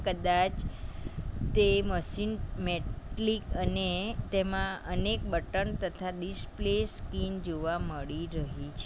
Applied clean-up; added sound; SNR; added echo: none; none; none; none.